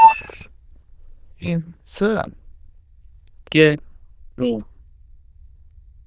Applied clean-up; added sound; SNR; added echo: neural diffusion model UNIVERSE++.